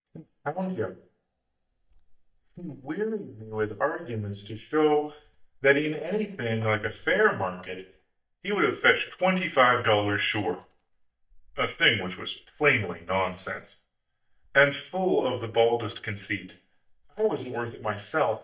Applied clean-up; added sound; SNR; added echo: neural mask model DeepFilterNet 3.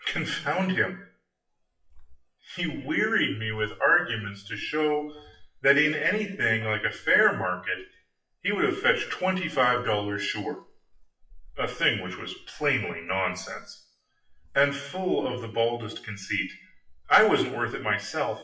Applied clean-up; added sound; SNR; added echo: classical method WPE with log-MMSE.